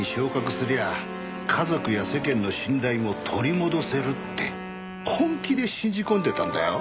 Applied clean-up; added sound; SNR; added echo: none; Wind instrument, woodwind instrument; 13 dB; none.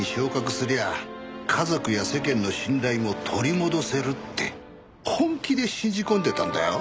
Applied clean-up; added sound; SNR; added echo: none; none; none; none.